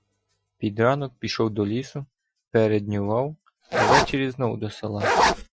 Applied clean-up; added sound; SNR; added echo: classical method Wiener filter.